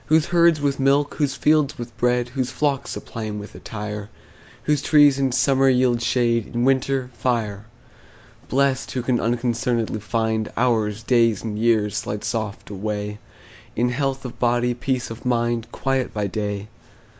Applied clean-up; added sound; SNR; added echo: none; none; none; none.